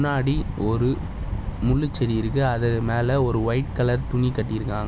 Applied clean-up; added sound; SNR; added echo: none; none; none; none.